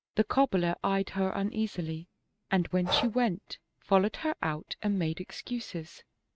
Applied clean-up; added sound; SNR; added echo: neural mask model RNNoise.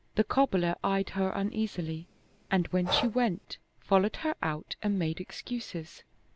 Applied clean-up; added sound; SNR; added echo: none; Breathing; 12 dB; none.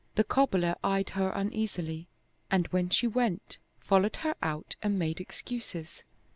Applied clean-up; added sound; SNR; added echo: none; none; none; none.